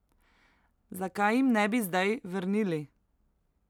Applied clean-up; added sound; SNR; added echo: none; none; none; none.